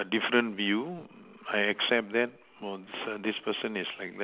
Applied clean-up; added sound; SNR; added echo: none; none; none; none.